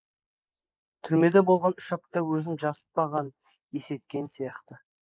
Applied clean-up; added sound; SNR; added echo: neural mask model Resemble Enhance denoiser.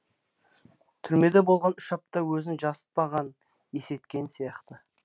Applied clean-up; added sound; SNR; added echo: none; none; none; none.